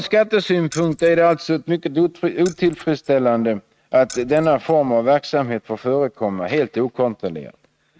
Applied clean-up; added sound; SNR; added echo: neural mask model RNNoise.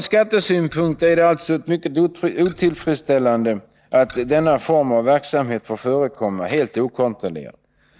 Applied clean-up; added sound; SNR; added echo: neural mask model DeepFilterNet 3.